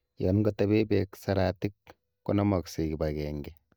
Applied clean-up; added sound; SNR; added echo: neural mask model DeepFilterNet 3.